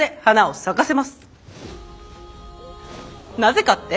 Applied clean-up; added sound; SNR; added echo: none; none; none; none.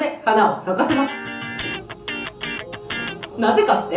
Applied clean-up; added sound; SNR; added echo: none; Electric guitar; 9 dB; reverberation time 0.8 s.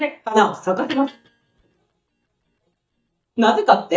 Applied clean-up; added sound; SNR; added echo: neural mask model DeepFilterNet 3.